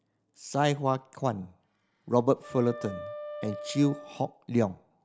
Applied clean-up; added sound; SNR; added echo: none; Wind instrument, woodwind instrument; 13 dB; none.